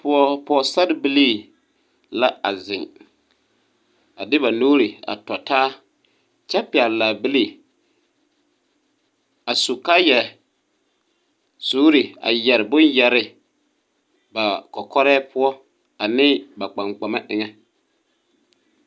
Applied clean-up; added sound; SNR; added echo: none; none; none; none.